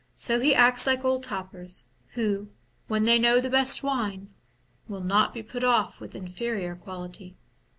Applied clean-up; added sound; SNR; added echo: none; none; none; none.